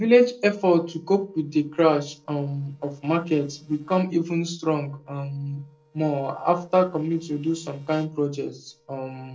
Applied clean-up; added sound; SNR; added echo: neural separator model SepFormer DNS4.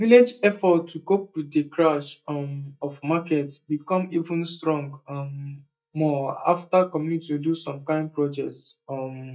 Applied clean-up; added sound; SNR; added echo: neural mask model DeepFilterNet 3.